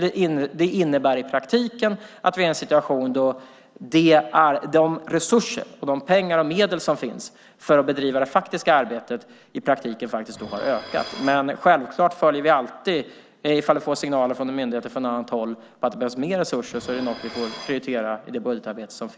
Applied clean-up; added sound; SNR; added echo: none; Dishes, pots, and pans; 20 dB; none.